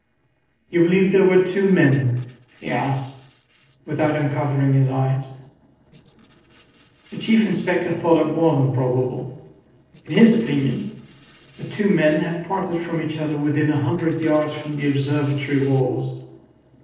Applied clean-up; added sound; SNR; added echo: neural separator model SepFormer DNS4.